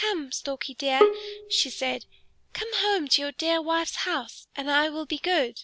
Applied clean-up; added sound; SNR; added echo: none; Bowed string instrument; 0 dB; none.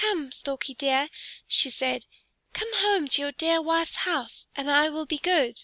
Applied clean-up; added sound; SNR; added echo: none; none; none; none.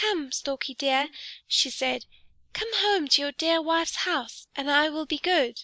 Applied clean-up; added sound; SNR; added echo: neural mask model Resemble Enhance denoiser.